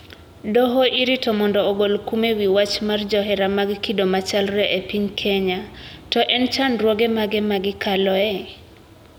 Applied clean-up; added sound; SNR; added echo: none; none; none; none.